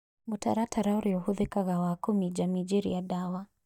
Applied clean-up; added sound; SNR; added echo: neural mask model DeepFilterNet 3.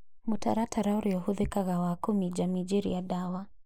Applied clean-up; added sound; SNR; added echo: neural mask model Resemble Enhance denoiser.